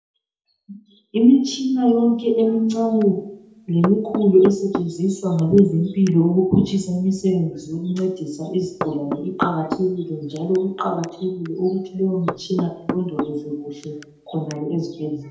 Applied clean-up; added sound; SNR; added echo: none; Knock / Wood; 12 dB; reverberation time 0.7 s.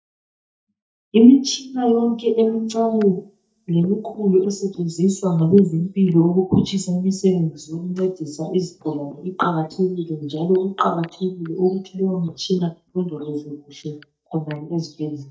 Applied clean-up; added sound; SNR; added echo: neural mask model DeepFilterNet 3.